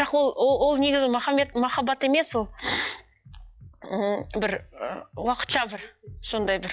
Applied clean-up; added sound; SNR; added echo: classical method log-MMSE.